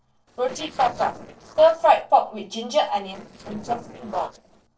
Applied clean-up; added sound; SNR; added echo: neural separator model SepFormer DNS4.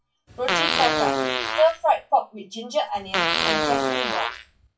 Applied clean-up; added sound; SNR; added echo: classical method WPE with log-MMSE.